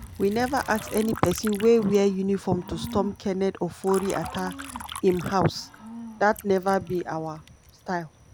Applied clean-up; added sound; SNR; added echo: none; Cricket / Growling + Liquid; 15 dB; none.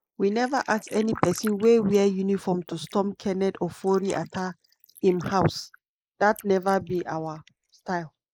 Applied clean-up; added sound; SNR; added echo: neural mask model Resemble Enhance denoiser.